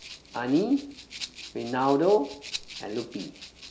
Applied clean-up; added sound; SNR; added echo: none; Rattle (instrument); 15 dB; none.